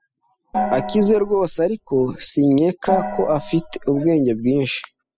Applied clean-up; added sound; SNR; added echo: classical method spectral subtraction.